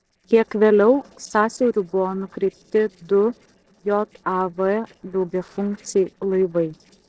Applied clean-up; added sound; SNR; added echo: neural separator model SepFormer DNS4.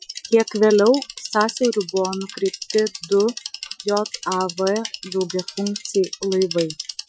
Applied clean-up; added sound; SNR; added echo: classical method Wiener filter.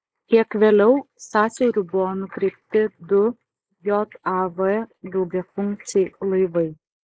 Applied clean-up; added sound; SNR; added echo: neural mask model Resemble Enhance denoiser.